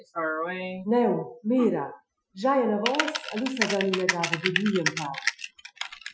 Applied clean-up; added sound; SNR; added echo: classical method Wiener filter.